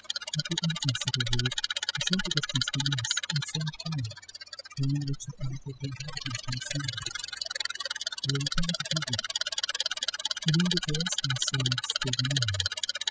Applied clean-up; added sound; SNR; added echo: classical method spectral subtraction.